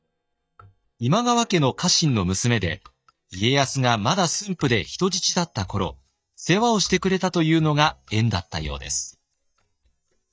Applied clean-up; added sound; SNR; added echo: neural mask model DeepFilterNet 3.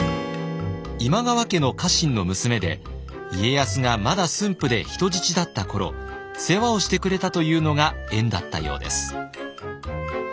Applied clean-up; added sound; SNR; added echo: none; Strum; 13 dB; none.